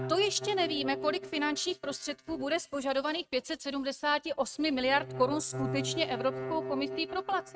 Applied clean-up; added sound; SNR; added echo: neural mask model RNNoise.